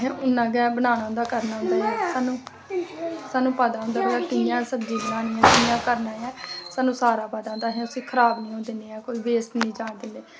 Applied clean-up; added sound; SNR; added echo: none; none; none; none.